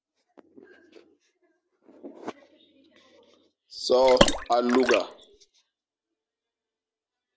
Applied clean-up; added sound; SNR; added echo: none; Water / Splash, splatter; -2 dB; none.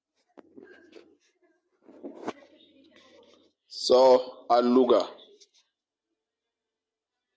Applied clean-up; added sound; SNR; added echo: none; none; none; none.